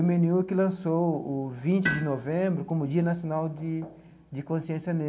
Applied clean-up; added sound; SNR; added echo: none; Tools; 11 dB; reverberation time 0.8 s.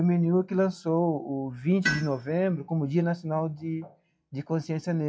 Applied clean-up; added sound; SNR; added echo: classical method WPE with log-MMSE.